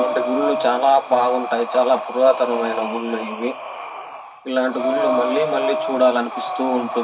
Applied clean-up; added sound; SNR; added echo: none; Breathing; 4 dB; reverberation time 0.2 s.